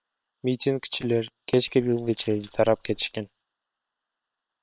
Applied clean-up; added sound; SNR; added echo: neural separator model SepFormer WHAM!.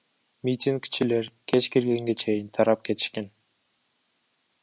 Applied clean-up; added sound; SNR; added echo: none; none; none; none.